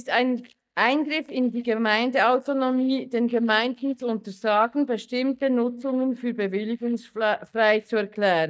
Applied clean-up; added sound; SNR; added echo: neural mask model DeepFilterNet 3.